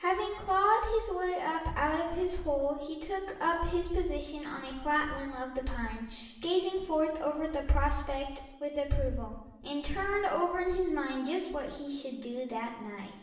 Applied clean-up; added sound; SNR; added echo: none; none; none; reverberation time 1.0 s.